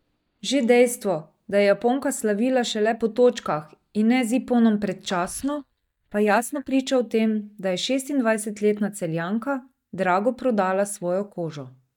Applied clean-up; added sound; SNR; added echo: neural mask model DeepFilterNet 3.